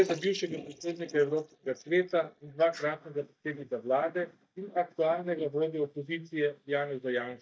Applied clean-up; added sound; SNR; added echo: neural mask model DeepFilterNet 3.